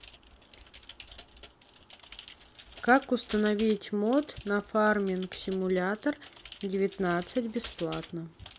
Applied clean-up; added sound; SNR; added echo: none; Computer keyboard; 19 dB; none.